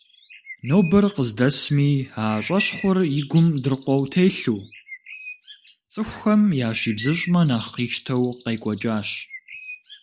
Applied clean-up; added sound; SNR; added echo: none; Bird; 19 dB; none.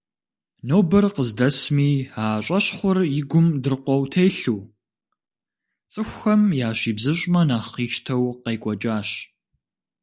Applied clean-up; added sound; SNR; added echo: none; none; none; none.